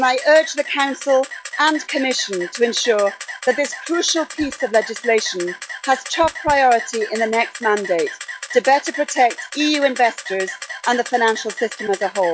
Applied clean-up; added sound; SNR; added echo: classical method log-MMSE.